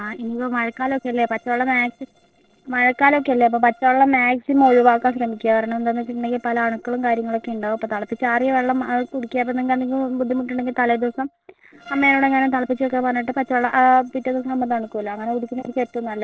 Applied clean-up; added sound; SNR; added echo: neural separator model SepFormer DNS4.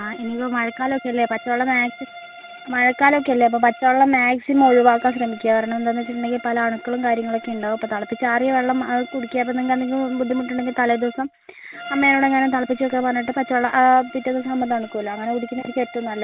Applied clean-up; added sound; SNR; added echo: none; Bowed string instrument; 18 dB; none.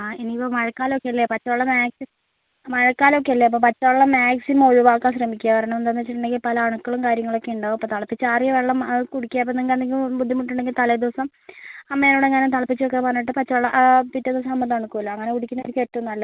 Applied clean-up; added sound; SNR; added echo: none; none; none; none.